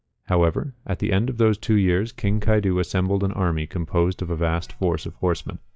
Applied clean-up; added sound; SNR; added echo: neural mask model DeepFilterNet 3.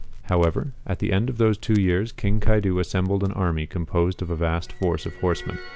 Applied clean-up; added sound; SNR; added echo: none; Crackle; 6 dB; none.